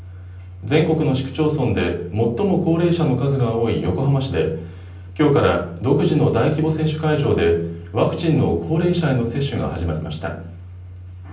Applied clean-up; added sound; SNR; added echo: none; Domestic sounds, home sounds; 16 dB; reverberation time 0.6 s.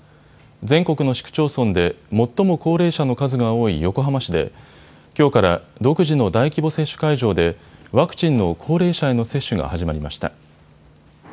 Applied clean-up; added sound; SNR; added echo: none; none; none; none.